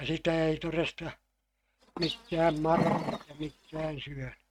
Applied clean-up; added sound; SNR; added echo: neural mask model RNNoise.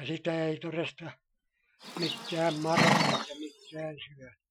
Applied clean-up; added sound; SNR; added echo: classical method Wiener filter.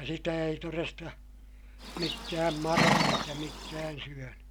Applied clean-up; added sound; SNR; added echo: none; Livestock, farm animals, working animals; -4 dB; none.